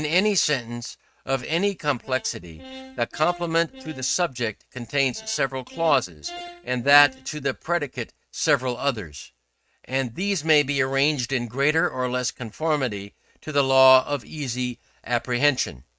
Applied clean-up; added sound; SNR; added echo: neural mask model RNNoise.